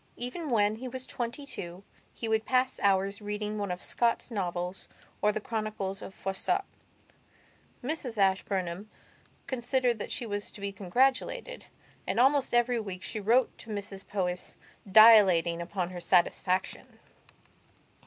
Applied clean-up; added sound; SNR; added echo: none; none; none; none.